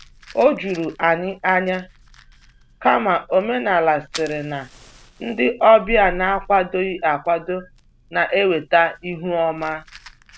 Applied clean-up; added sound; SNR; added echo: none; Fire; 20 dB; none.